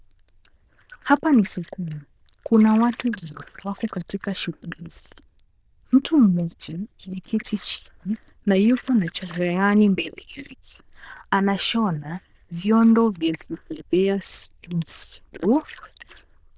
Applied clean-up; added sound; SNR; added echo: neural diffusion model UNIVERSE++.